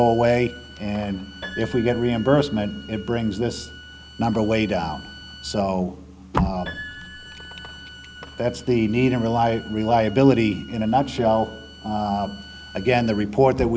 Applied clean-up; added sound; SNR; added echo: none; Bowed string instrument + Piano; 19 dB; none.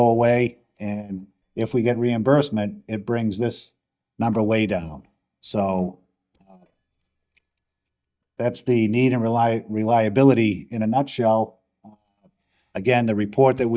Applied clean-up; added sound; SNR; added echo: neural mask model DeepFilterNet 3.